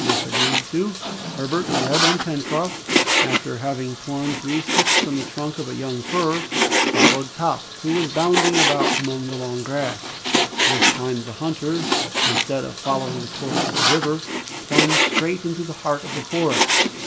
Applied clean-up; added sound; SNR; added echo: none; Frying (food); -3 dB; none.